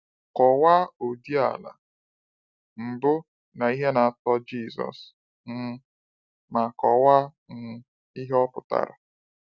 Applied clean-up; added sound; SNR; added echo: none; none; none; none.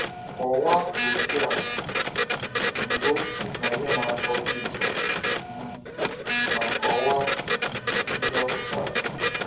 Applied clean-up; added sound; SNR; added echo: none; Printer; -4 dB; reverberation time 0.6 s.